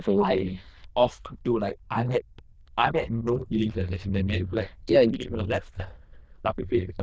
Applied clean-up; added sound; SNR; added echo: neural diffusion model UNIVERSE++.